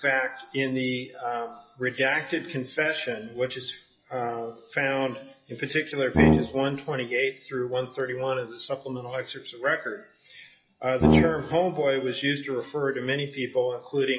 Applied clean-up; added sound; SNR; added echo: classical method WPE with log-MMSE.